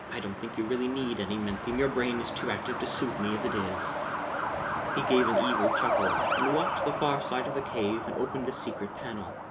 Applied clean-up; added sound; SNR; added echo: none; Truck; 0 dB; reverberation time 0.3 s.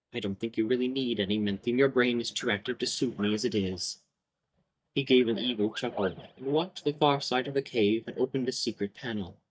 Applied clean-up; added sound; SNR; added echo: neural mask model DeepFilterNet 3.